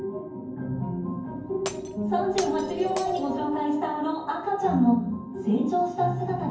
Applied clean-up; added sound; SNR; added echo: none; Glass; 15 dB; reverberation time 0.9 s.